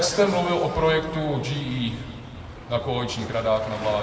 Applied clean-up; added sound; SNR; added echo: none; Waves, surf; 13 dB; reverberation time 1.9 s.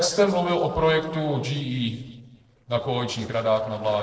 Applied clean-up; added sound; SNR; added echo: neural separator model SepFormer DNS4.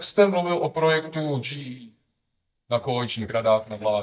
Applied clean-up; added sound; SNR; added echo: neural mask model DeepFilterNet 3.